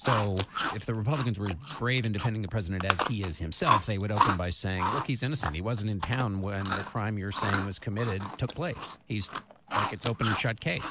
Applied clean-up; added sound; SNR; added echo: none; Chewing, mastication; 3 dB; none.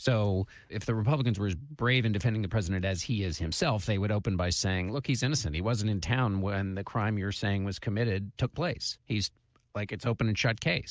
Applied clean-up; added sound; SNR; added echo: none; none; none; none.